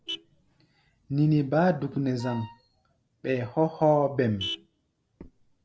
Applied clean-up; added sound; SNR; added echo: none; Wind instrument, woodwind instrument + Vehicle horn, car horn, honking; 16 dB; none.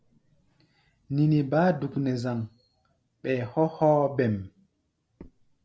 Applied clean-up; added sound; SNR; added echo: none; none; none; none.